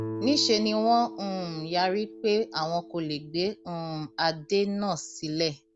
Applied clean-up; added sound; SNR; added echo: none; Guitar; 13 dB; none.